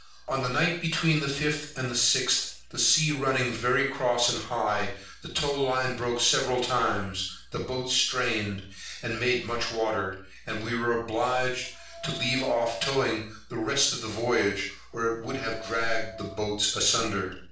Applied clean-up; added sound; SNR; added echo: none; Wind instrument, woodwind instrument; 17 dB; reverberation time 0.5 s.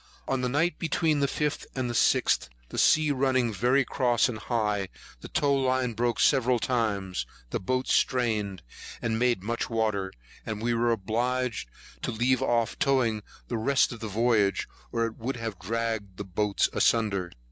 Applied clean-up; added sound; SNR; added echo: none; none; none; none.